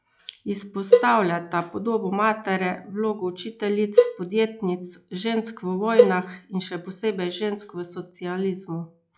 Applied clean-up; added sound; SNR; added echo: classical method log-MMSE.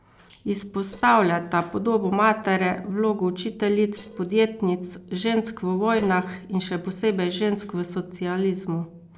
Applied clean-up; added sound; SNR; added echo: neural separator model SepFormer DNS4.